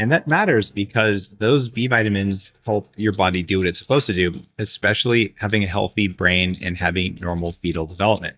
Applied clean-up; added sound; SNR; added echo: neural mask model DeepFilterNet 3.